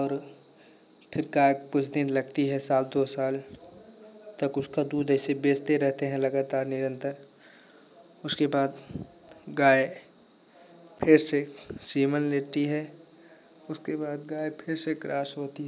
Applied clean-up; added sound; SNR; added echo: none; none; none; none.